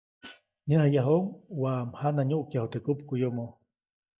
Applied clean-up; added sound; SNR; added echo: neural mask model DeepFilterNet 3.